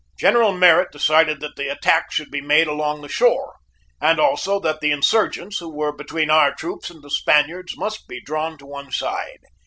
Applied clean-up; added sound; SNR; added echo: none; none; none; none.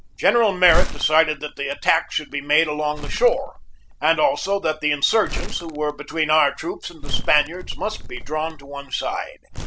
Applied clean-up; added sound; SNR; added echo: none; Crumpling, crinkling; 6 dB; none.